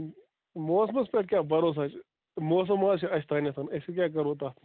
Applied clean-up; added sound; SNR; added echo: none; none; none; none.